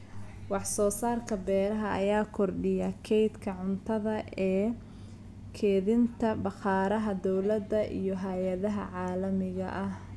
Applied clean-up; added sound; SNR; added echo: none; none; none; none.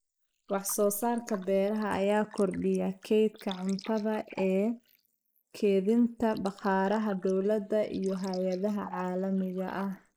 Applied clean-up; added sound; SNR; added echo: neural mask model Resemble Enhance denoiser.